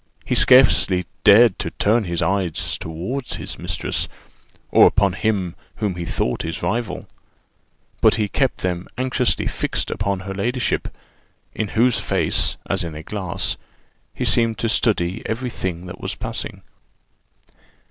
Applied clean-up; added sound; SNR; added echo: none; none; none; none.